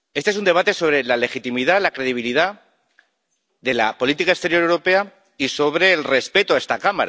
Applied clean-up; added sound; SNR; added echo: none; none; none; none.